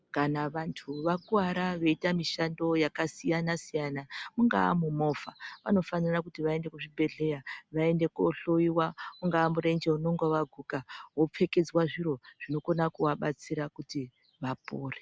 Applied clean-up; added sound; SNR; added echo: none; none; none; none.